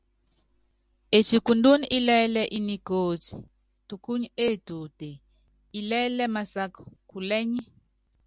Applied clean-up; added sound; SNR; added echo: none; none; none; none.